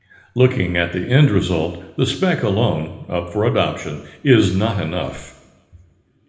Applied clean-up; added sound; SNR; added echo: none; none; none; reverberation time 0.9 s.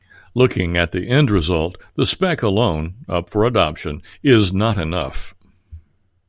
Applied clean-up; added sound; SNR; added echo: none; none; none; none.